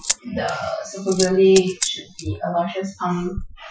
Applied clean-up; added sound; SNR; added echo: classical method Wiener filter.